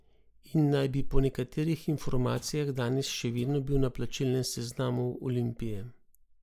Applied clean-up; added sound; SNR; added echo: neural mask model Resemble Enhance denoiser.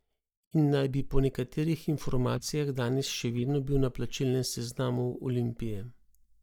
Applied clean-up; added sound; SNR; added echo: neural mask model DeepFilterNet 3.